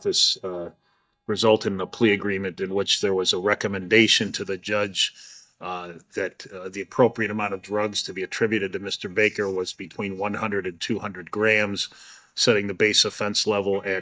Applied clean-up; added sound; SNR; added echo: neural mask model DeepFilterNet 3.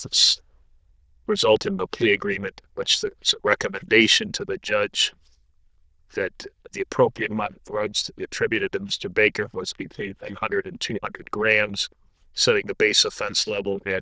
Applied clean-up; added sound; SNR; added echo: neural diffusion model UNIVERSE++.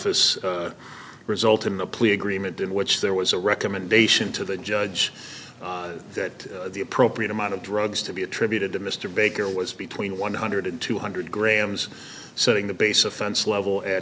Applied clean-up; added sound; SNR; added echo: none; none; none; none.